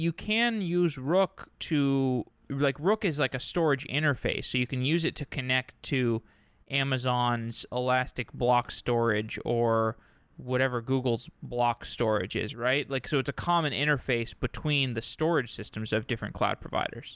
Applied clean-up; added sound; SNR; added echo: none; none; none; none.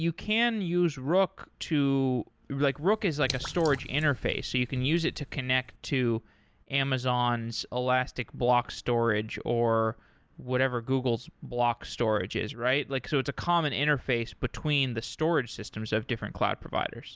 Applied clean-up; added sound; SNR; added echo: none; Drip / Water; 14 dB; none.